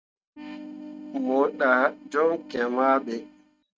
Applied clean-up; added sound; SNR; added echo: neural mask model RNNoise.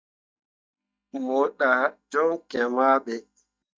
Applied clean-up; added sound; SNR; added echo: neural mask model DeepFilterNet 3.